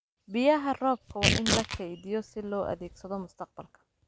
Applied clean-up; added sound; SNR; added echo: none; Tearing; 1 dB; none.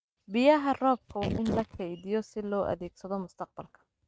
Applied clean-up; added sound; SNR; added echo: neural mask model RNNoise.